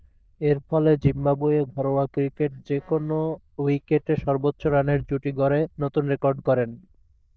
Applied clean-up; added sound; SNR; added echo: neural diffusion model UNIVERSE++.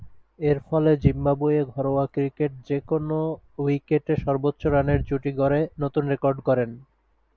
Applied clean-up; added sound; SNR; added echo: none; none; none; none.